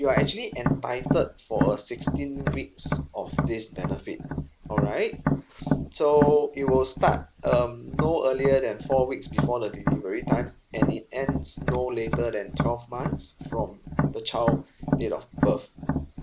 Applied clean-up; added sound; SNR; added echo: none; Tap; 2 dB; none.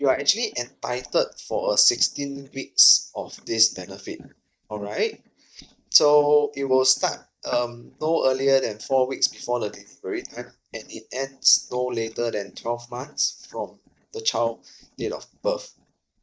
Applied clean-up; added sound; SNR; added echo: neural mask model DeepFilterNet 3.